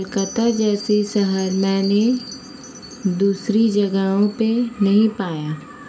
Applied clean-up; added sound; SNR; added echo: none; Bell; 19 dB; reverberation time 0.4 s.